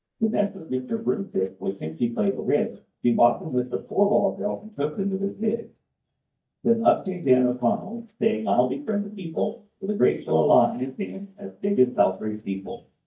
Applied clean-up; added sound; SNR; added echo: neural mask model DeepFilterNet 3.